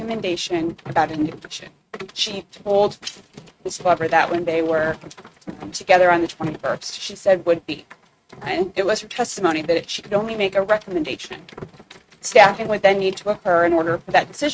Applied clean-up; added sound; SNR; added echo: neural mask model RNNoise.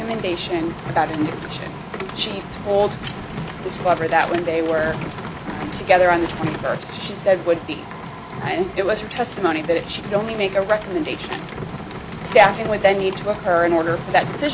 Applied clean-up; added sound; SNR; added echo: none; Rain; 9 dB; none.